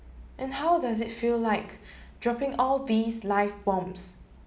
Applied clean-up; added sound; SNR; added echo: none; none; none; none.